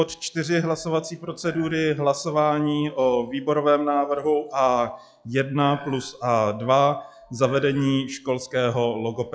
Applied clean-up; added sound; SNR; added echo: classical method log-MMSE.